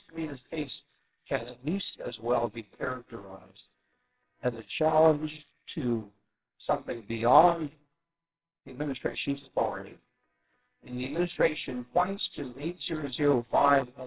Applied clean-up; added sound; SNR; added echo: neural separator model SepFormer WHAMR!.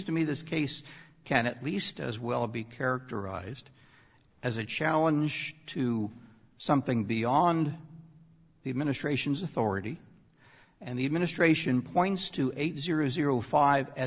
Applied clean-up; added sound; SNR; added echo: none; none; none; none.